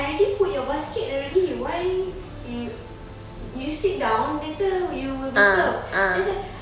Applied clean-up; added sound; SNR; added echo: none; none; none; none.